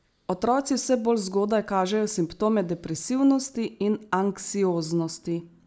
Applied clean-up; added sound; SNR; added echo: none; none; none; none.